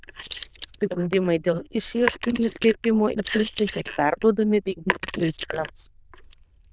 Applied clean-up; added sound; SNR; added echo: neural diffusion model UNIVERSE++.